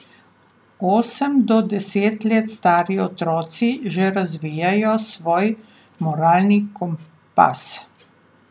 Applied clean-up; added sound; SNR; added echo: none; none; none; none.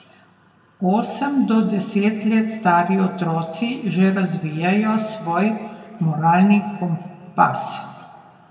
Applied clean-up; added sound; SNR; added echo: none; none; none; reverberation time 1.8 s.